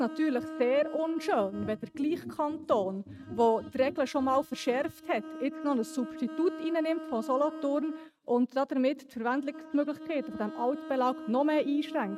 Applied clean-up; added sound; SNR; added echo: neural mask model RNNoise.